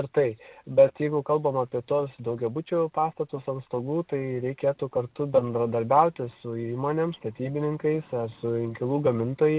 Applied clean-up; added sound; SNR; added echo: none; none; none; none.